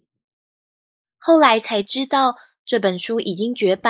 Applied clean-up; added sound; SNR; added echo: neural mask model Resemble Enhance denoiser.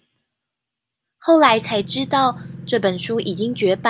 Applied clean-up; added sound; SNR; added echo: none; Engine; 14 dB; none.